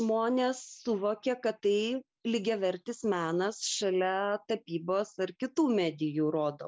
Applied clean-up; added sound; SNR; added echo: none; none; none; none.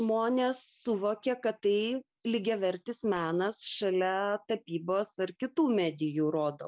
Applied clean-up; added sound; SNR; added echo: none; Tambourine; 19 dB; none.